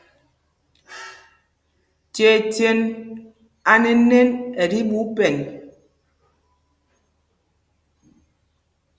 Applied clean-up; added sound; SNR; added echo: none; none; none; none.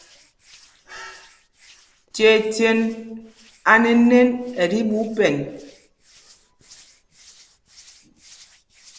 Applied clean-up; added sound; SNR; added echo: neural separator model SepFormer DNS4.